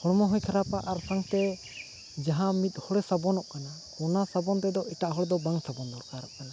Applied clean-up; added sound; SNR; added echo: none; none; none; none.